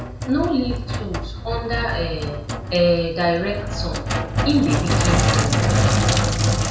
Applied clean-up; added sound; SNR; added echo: none; Sink (filling or washing); -2 dB; reverberation time 0.5 s.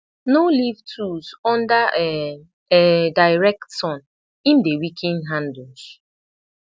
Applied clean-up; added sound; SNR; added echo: none; none; none; none.